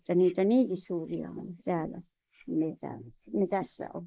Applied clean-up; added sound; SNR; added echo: neural mask model Resemble Enhance denoiser.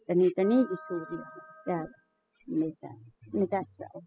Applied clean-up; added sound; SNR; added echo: classical method spectral subtraction.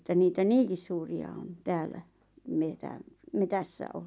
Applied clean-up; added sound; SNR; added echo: none; none; none; none.